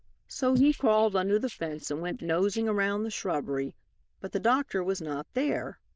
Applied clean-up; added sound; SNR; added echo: neural diffusion model UNIVERSE++.